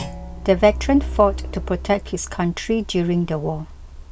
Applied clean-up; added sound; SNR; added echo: none; Thump, thud + Truck; 10 dB; none.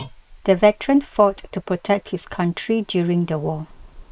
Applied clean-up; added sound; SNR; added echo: neural mask model Resemble Enhance denoiser.